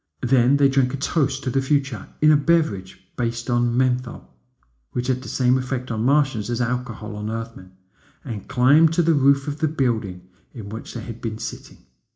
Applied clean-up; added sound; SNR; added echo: none; none; none; reverberation time 0.4 s.